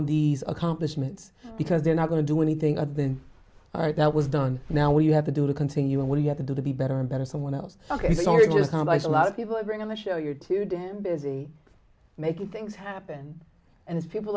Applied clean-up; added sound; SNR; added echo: none; none; none; none.